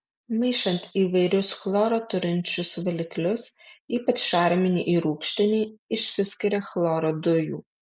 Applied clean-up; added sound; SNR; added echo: none; none; none; none.